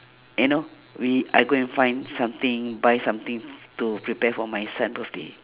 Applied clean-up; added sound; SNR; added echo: none; none; none; none.